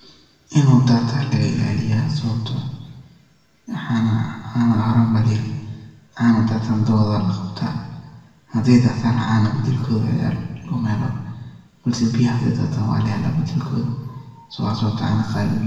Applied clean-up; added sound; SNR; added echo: none; none; none; reverberation time 1.1 s.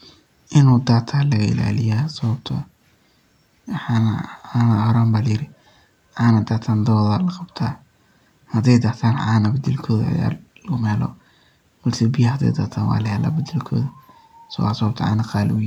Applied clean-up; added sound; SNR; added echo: none; none; none; none.